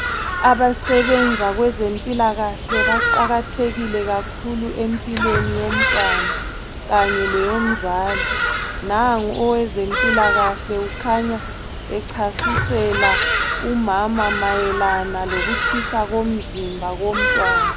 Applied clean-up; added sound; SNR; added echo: none; Bird vocalization, bird call, bird song; 1 dB; none.